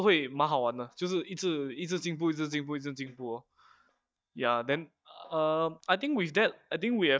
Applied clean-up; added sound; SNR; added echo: neural mask model DeepFilterNet 3.